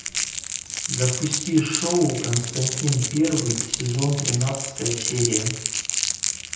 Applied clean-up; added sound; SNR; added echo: none; Crackle; 2 dB; reverberation time 0.9 s.